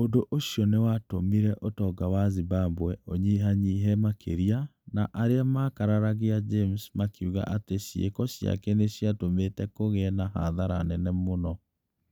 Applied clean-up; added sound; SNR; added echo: none; none; none; none.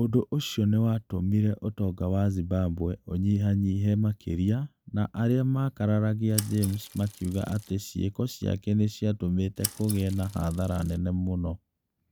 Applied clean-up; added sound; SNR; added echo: none; Mechanisms / Bicycle; 13 dB; none.